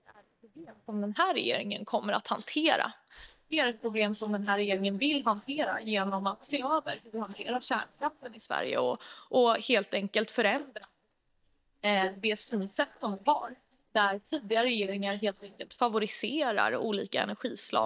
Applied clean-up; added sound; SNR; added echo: neural mask model DeepFilterNet 3.